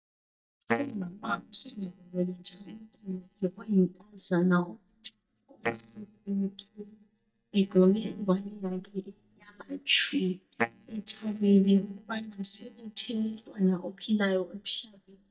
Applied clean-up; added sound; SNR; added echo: neural mask model DeepFilterNet 3.